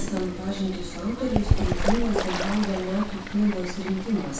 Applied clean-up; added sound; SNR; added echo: none; Bird / Fowl; 1 dB; reverberation time 0.6 s.